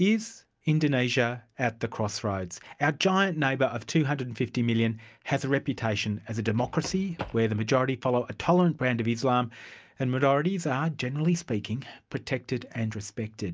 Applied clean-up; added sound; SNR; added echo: none; Run; 14 dB; none.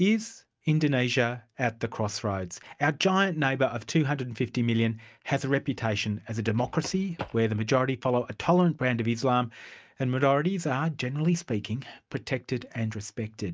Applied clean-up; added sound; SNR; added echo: neural mask model RNNoise.